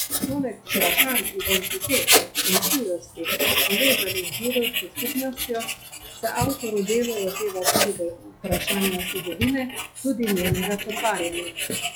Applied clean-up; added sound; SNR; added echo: classical method log-MMSE.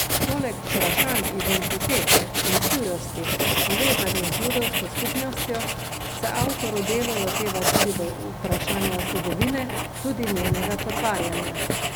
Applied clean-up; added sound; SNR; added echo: none; Writing; -4 dB; none.